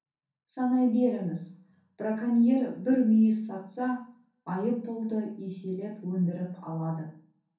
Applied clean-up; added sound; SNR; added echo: none; none; none; reverberation time 0.6 s.